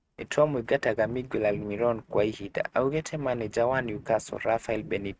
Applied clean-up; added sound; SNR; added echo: neural mask model RNNoise.